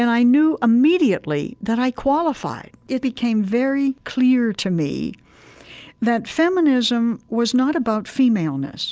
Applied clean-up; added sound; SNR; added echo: none; none; none; none.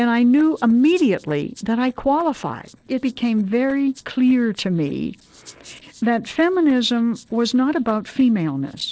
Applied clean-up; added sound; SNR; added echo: neural separator model SepFormer DNS4.